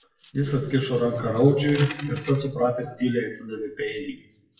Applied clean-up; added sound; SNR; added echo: classical method WPE with log-MMSE.